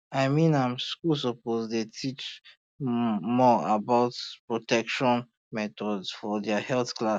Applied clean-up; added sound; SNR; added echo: none; none; none; none.